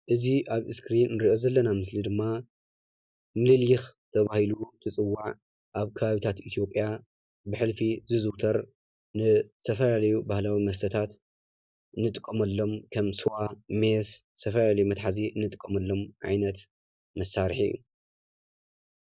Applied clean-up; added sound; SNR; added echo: none; none; none; none.